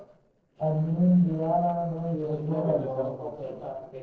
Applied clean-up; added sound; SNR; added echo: neural separator model SepFormer DNS4.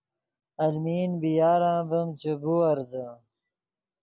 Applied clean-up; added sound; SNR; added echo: none; none; none; none.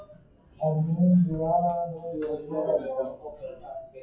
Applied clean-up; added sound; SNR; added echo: classical method WPE with log-MMSE.